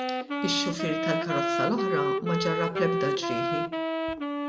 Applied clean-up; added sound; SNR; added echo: none; Wind instrument, woodwind instrument; -2 dB; none.